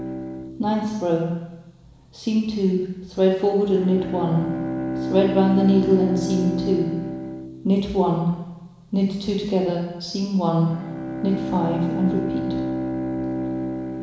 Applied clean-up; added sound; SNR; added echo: none; Bowed string instrument; 7 dB; reverberation time 1.0 s.